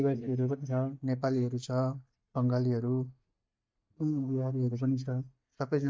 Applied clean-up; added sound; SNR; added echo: neural mask model DeepFilterNet 3.